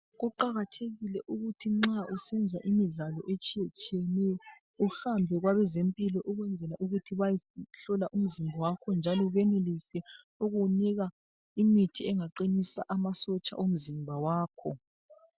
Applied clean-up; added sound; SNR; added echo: none; none; none; none.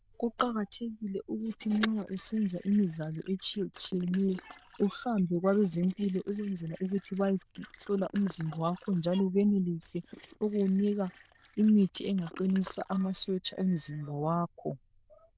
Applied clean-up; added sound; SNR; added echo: neural diffusion model UNIVERSE++.